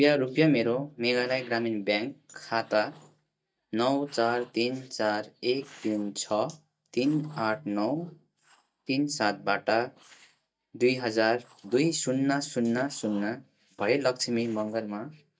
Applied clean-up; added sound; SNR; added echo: neural mask model DeepFilterNet 3.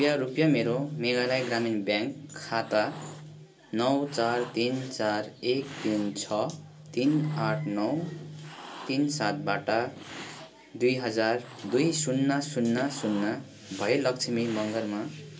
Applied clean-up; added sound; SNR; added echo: none; Cat; 19 dB; reverberation time 0.2 s.